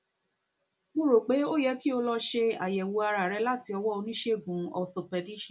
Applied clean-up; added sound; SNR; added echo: none; none; none; none.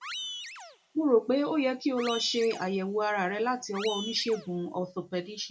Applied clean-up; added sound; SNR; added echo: none; Animal; 13 dB; none.